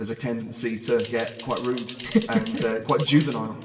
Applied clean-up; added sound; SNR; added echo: none; Typing; 11 dB; reverberation time 2.0 s.